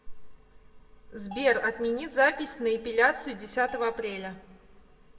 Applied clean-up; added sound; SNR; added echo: none; Bell; 18 dB; reverberation time 1.1 s.